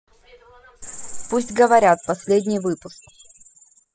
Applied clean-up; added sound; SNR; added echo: classical method spectral subtraction.